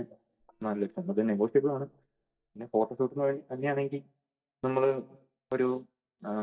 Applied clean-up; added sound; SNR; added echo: neural mask model DeepFilterNet 3.